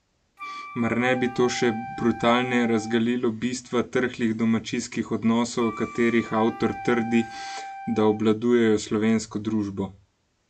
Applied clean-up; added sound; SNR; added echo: none; Wind instrument, woodwind instrument; 13 dB; none.